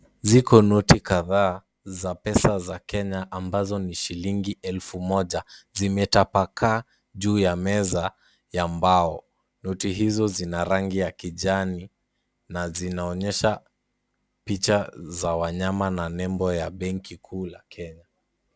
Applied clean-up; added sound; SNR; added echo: none; none; none; none.